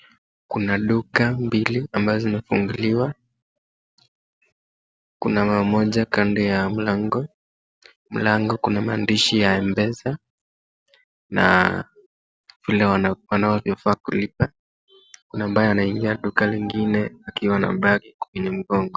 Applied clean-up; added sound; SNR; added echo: none; none; none; none.